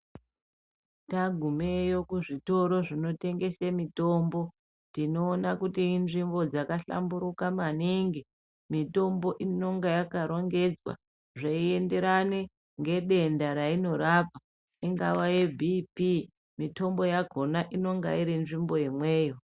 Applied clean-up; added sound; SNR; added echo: none; none; none; none.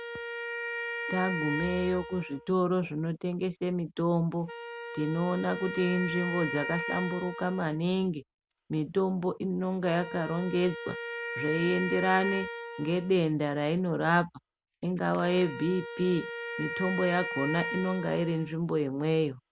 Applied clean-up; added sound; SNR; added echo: none; Wind instrument, woodwind instrument; 9 dB; none.